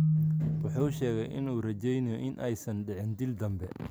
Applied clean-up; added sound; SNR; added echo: none; Keyboard (musical); 1 dB; none.